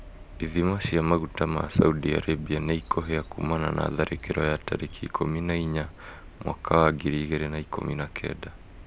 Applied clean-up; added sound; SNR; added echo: none; Bird vocalization, bird call, bird song; 17 dB; none.